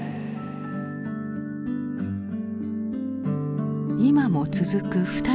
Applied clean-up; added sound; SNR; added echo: none; none; none; none.